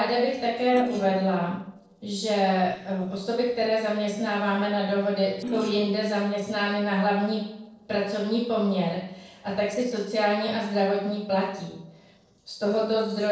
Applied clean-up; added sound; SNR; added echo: neural separator model SepFormer DNS4.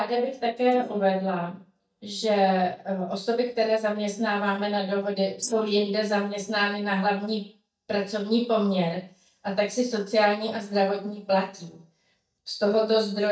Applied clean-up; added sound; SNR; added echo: neural mask model DeepFilterNet 3.